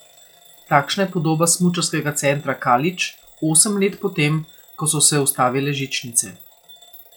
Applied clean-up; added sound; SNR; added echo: classical method log-MMSE.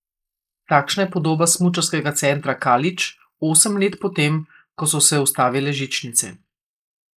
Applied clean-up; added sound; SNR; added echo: neural mask model Resemble Enhance denoiser.